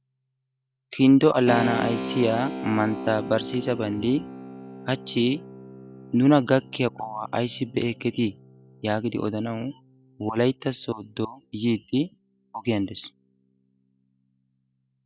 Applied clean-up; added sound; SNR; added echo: none; Keyboard (musical); 12 dB; none.